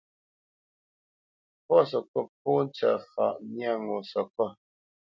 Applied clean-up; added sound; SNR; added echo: none; none; none; none.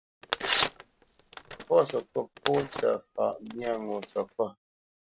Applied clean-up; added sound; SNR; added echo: neural mask model RNNoise.